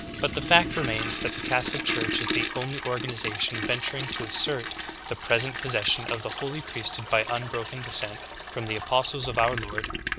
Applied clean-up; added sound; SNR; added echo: none; Toilet flush; 5 dB; none.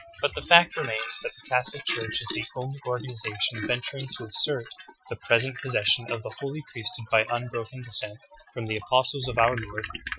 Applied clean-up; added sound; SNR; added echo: classical method Wiener filter.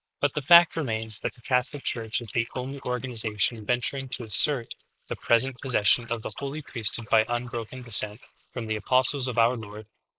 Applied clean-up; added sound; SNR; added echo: neural mask model Resemble Enhance denoiser.